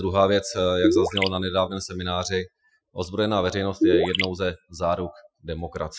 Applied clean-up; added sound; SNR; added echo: classical method Wiener filter.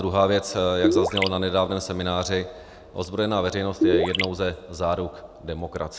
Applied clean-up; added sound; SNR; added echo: none; Gurgling; -3 dB; none.